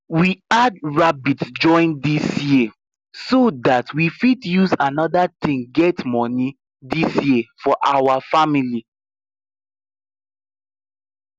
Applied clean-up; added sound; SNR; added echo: none; none; none; none.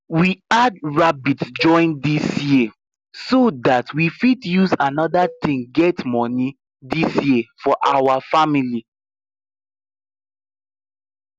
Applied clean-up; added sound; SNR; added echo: none; Cowbell; 20 dB; none.